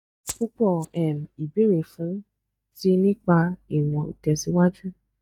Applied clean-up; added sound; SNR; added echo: neural mask model DeepFilterNet 3.